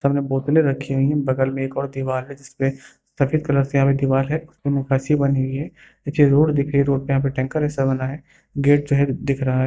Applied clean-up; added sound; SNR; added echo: neural mask model DeepFilterNet 3.